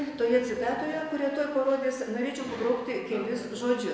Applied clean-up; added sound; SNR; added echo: none; none; none; none.